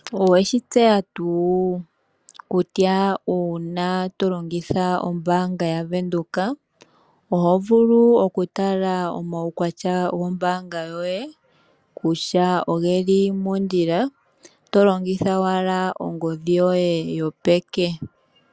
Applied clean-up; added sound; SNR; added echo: none; none; none; none.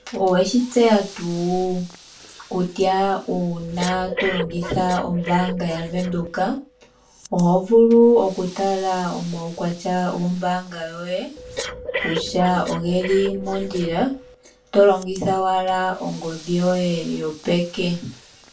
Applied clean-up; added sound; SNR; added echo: none; Breathing; 14 dB; reverberation time 0.2 s.